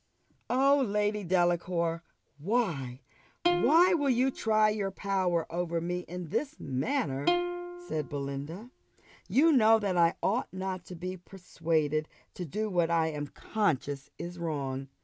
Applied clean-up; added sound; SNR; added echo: none; Plucked string instrument; 8 dB; none.